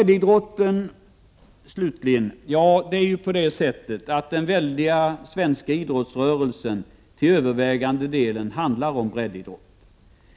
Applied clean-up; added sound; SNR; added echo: none; none; none; none.